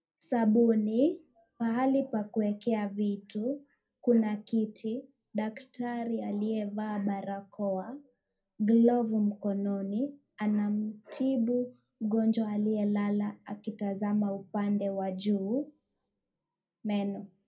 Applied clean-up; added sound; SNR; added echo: none; none; none; reverberation time 0.2 s.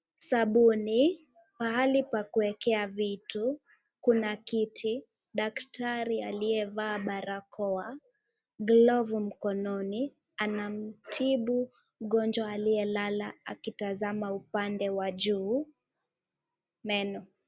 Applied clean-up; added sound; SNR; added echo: none; none; none; none.